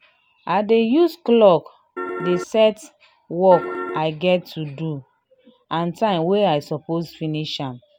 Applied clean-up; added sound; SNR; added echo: none; Piano; 7 dB; none.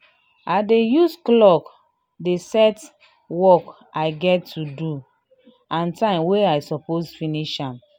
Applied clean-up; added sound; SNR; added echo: none; none; none; none.